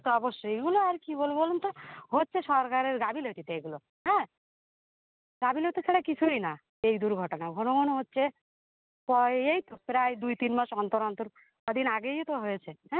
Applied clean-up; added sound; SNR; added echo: none; none; none; none.